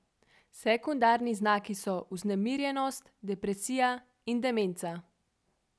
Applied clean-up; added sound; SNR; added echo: none; none; none; none.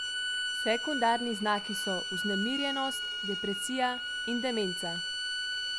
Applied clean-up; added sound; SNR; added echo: none; Bowed string instrument; 1 dB; none.